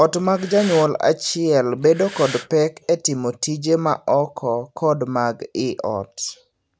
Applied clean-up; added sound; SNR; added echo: none; Breathing; 15 dB; none.